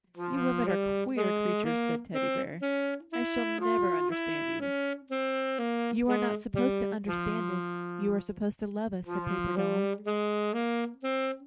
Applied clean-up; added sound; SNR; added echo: neural mask model RNNoise.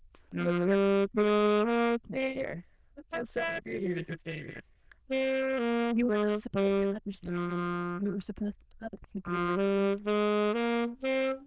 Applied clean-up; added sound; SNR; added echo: neural diffusion model UNIVERSE++.